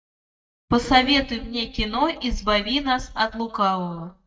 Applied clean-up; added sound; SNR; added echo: neural mask model DeepFilterNet 3.